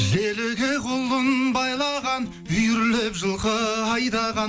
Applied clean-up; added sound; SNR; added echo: none; none; none; none.